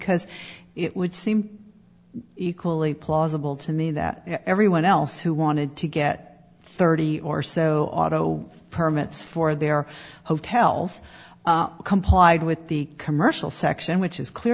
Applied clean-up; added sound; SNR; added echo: none; none; none; none.